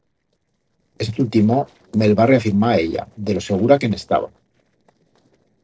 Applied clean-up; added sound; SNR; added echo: neural separator model SepFormer DNS4.